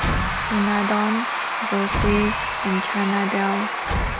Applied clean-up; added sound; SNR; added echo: none; Slam / Truck / Car + Applause / Crowd / Cheering; 0 dB; none.